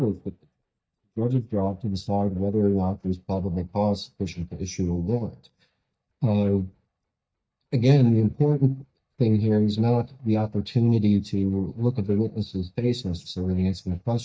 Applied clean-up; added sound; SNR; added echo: neural mask model DeepFilterNet 3.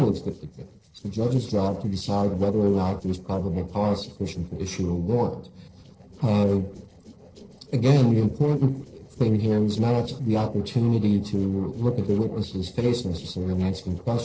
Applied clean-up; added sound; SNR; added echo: neural separator model SepFormer DNS4.